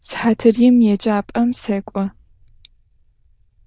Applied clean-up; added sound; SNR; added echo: neural diffusion model UNIVERSE++.